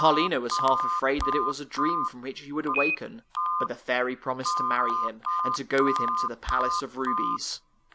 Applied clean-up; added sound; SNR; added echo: none; Telephone; 0 dB; none.